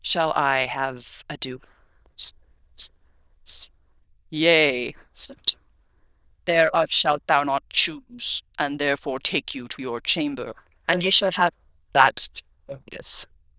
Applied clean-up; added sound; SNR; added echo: neural diffusion model UNIVERSE++.